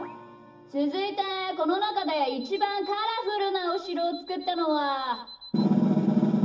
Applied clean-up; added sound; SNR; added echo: none; Alarm; 18 dB; reverberation time 0.4 s.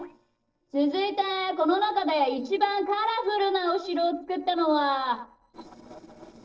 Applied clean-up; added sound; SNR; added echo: neural separator model SepFormer DNS4.